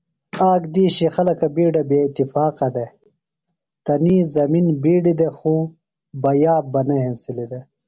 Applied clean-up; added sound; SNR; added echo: none; none; none; none.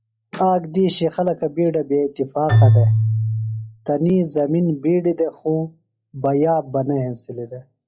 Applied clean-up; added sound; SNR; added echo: classical method log-MMSE.